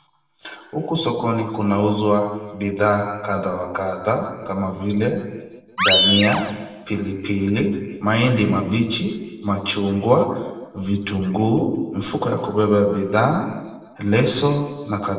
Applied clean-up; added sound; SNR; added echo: none; Animal; 0 dB; reverberation time 1.2 s.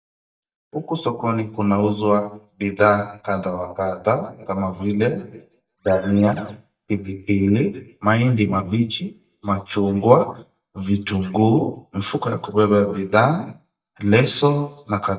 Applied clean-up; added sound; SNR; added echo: neural mask model DeepFilterNet 3.